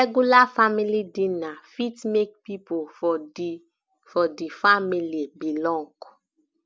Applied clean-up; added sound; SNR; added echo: none; none; none; none.